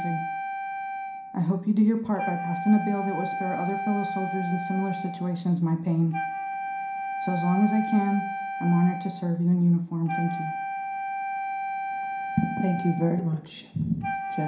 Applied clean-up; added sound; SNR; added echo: none; Wind instrument, woodwind instrument; 6 dB; reverberation time 0.5 s.